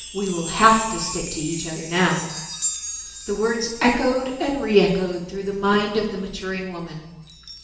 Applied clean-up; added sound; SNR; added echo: none; Chime; 11 dB; reverberation time 0.9 s.